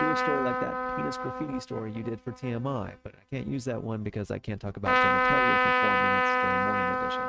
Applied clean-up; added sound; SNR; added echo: neural mask model RNNoise.